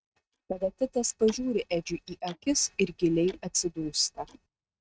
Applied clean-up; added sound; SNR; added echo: neural mask model RNNoise.